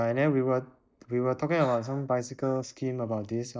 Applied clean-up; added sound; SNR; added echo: neural mask model DeepFilterNet 3.